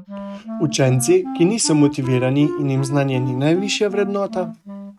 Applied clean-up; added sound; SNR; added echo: neural mask model RNNoise.